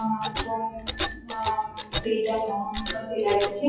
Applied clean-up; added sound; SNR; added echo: classical method WPE with log-MMSE.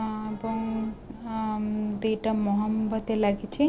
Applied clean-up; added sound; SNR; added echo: none; none; none; none.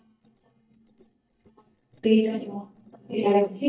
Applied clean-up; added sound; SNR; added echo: neural mask model DeepFilterNet 3.